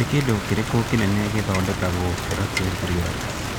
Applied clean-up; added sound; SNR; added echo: none; Rain; 4 dB; none.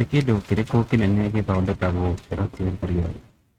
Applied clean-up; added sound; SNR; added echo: neural mask model RNNoise.